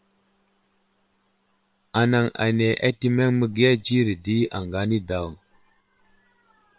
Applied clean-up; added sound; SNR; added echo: neural separator model SepFormer WHAM!.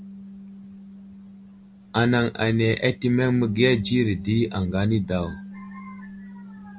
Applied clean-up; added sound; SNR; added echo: none; Bass guitar; 14 dB; none.